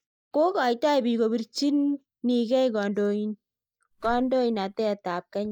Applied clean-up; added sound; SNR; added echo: neural mask model DeepFilterNet 3.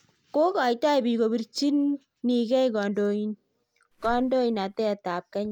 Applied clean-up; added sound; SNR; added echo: none; Whoosh, swoosh, swish; 19 dB; none.